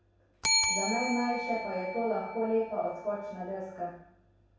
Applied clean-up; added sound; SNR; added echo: none; Bell; 1 dB; reverberation time 0.7 s.